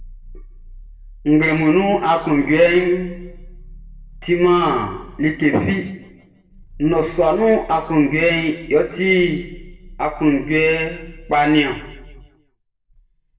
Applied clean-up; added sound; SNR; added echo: none; Growling; 20 dB; reverberation time 0.8 s.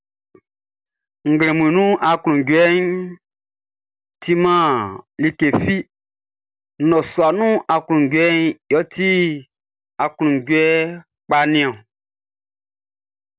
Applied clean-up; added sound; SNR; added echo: none; none; none; none.